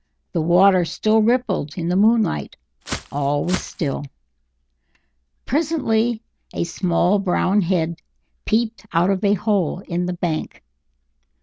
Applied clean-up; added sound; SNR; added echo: none; Walk, footsteps; 10 dB; none.